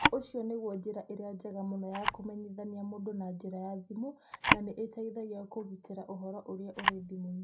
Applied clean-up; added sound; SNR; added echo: none; Camera; -2 dB; reverberation time 0.3 s.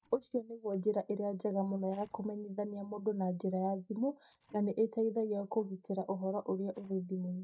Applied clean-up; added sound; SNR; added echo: neural mask model DeepFilterNet 3.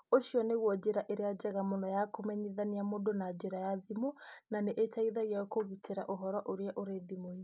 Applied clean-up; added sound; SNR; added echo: none; none; none; none.